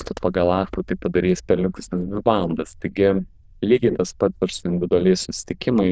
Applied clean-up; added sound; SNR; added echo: neural diffusion model UNIVERSE++.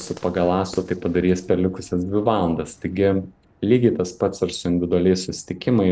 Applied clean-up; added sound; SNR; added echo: neural separator model SepFormer DNS4.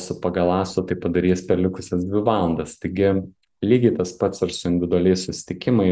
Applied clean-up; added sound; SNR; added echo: none; none; none; none.